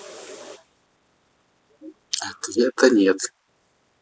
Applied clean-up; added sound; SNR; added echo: none; none; none; none.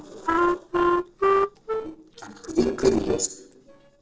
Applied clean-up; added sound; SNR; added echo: neural separator model SepFormer DNS4.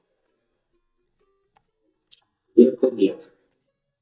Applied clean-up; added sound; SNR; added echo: neural mask model DeepFilterNet 3.